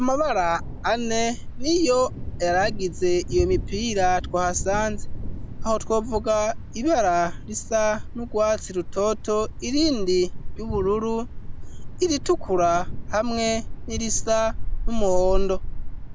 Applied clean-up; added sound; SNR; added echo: none; Thunder; 3 dB; none.